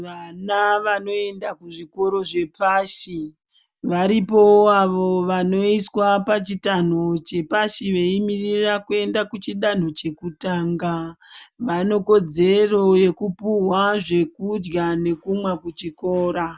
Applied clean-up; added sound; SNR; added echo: none; none; none; none.